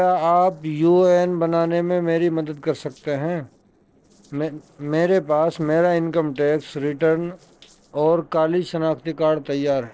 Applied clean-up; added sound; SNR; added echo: neural separator model SepFormer DNS4.